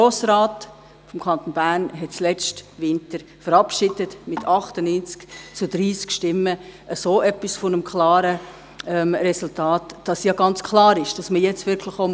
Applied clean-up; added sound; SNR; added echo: none; none; none; none.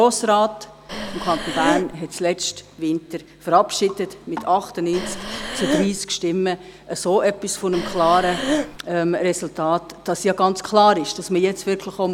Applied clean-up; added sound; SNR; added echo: none; Breathing; 4 dB; none.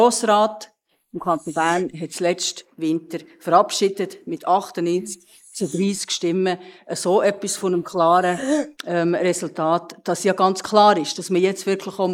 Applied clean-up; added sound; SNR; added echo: neural mask model Resemble Enhance denoiser.